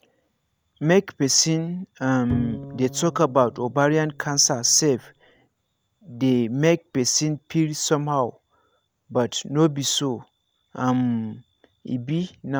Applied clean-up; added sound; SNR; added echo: none; Bowed string instrument; 12 dB; none.